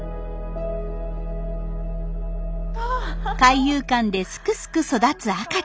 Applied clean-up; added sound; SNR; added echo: none; none; none; none.